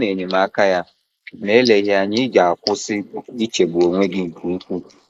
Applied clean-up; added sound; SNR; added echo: neural mask model Resemble Enhance denoiser.